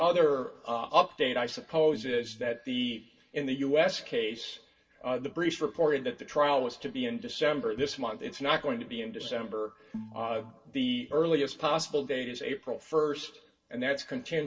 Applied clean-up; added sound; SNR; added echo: neural separator model SepFormer DNS4.